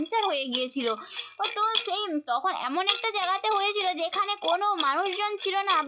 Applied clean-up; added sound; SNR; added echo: classical method log-MMSE.